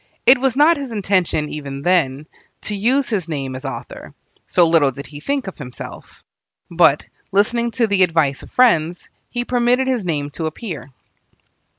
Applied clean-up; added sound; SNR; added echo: none; none; none; none.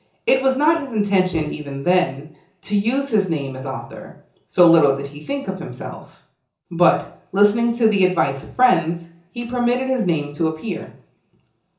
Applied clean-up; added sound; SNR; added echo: none; none; none; reverberation time 0.6 s.